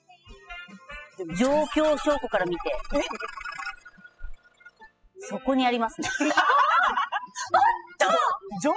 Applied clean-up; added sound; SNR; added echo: classical method spectral subtraction.